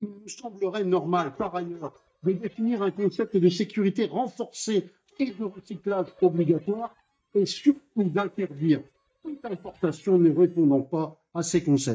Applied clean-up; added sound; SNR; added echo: neural mask model DeepFilterNet 3.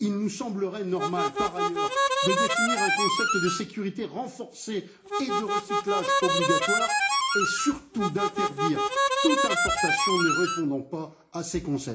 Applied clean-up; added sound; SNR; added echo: none; Harmonica; -5 dB; reverberation time 0.4 s.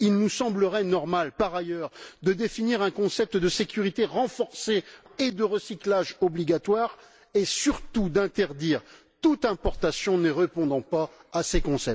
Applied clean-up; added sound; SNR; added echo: none; none; none; none.